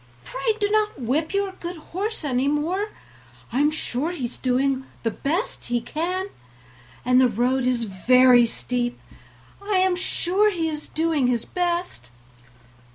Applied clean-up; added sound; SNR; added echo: none; none; none; none.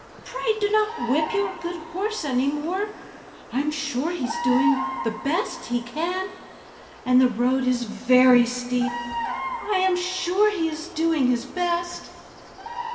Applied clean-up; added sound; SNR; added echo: none; Bird vocalization, bird call, bird song; 11 dB; reverberation time 2.1 s.